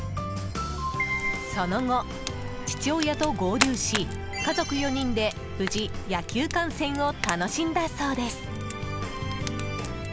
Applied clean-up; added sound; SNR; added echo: none; Fire; 8 dB; none.